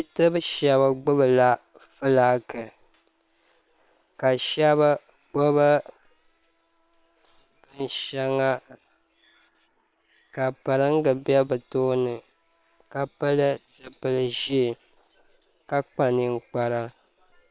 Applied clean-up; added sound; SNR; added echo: neural separator model SepFormer WHAM!.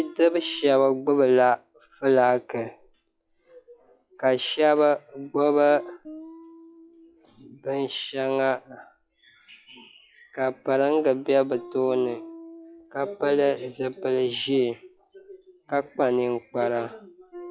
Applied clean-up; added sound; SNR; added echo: classical method log-MMSE.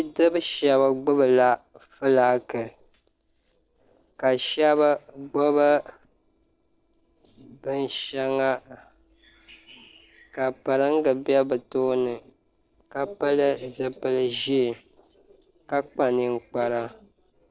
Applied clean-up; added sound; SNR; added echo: neural separator model SepFormer DNS4.